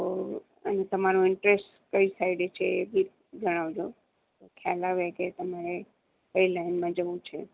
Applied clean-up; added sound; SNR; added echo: none; none; none; none.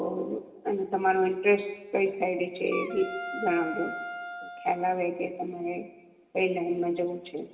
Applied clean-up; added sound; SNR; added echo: none; Wind instrument, woodwind instrument; 10 dB; reverberation time 1.0 s.